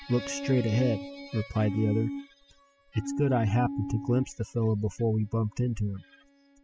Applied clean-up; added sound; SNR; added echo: classical method spectral subtraction.